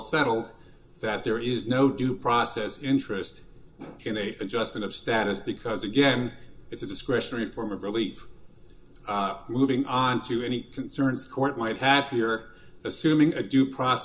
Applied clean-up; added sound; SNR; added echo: none; none; none; reverberation time 0.2 s.